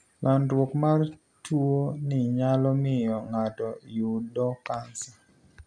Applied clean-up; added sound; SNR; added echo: none; none; none; none.